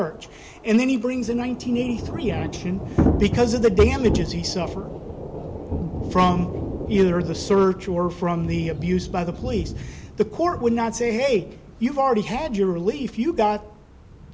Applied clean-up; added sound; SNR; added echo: none; Thunder / Rain; 6 dB; none.